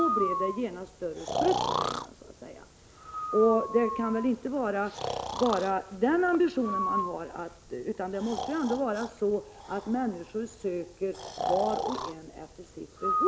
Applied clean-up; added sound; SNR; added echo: none; Breathing; 4 dB; none.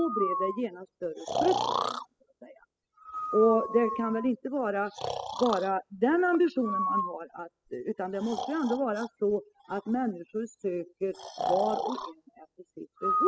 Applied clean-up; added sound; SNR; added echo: classical method spectral subtraction.